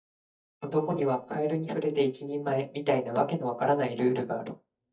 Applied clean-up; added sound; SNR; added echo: neural mask model DeepFilterNet 3.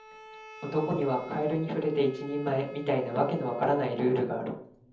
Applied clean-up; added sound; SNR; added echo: none; Bowed string instrument; 20 dB; reverberation time 0.7 s.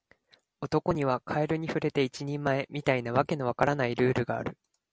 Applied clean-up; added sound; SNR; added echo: none; none; none; none.